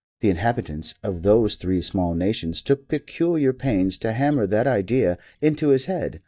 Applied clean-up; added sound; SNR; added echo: neural mask model DeepFilterNet 3.